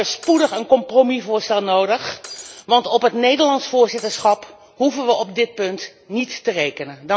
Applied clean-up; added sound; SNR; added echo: none; Shatter; 17 dB; none.